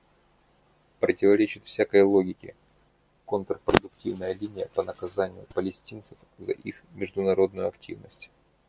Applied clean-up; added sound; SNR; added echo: none; none; none; none.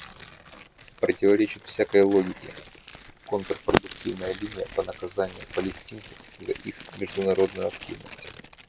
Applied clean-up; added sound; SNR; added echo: none; Tearing; 17 dB; none.